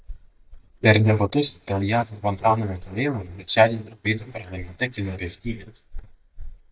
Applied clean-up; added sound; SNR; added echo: neural mask model DeepFilterNet 3.